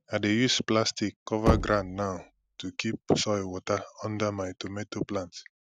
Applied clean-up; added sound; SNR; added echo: none; Knock; 4 dB; none.